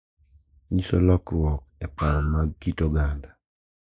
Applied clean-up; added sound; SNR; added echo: neural mask model Resemble Enhance denoiser.